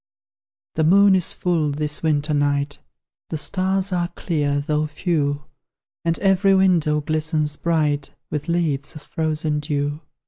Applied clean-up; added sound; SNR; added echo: none; none; none; none.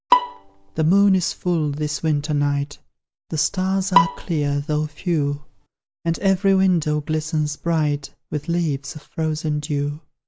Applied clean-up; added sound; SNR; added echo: none; Bowed string instrument; 4 dB; none.